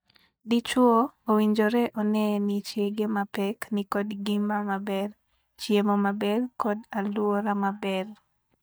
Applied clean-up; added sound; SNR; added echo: neural mask model DeepFilterNet 3.